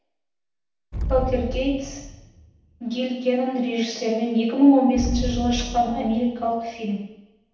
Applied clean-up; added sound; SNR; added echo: none; Explosion; 10 dB; reverberation time 0.9 s.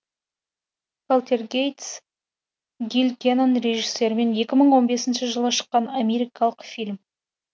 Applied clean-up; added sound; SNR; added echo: none; none; none; none.